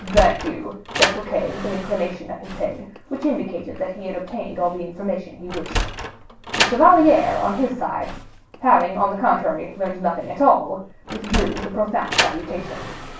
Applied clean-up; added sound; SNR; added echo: none; Sliding door; 7 dB; reverberation time 0.3 s.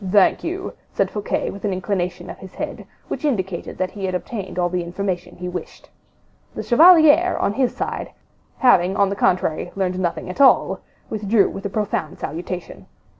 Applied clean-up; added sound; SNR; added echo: none; none; none; none.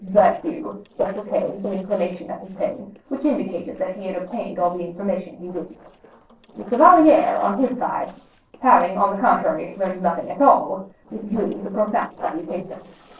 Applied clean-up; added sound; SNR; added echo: neural separator model SepFormer DNS4.